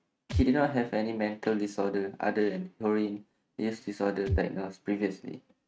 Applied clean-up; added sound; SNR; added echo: neural mask model RNNoise.